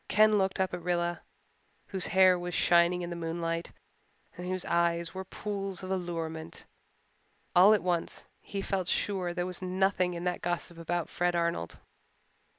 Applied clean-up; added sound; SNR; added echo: none; none; none; none.